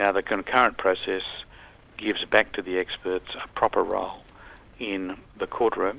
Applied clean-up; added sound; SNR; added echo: none; none; none; none.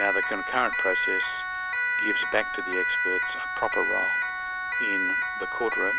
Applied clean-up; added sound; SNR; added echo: none; Siren; -5 dB; none.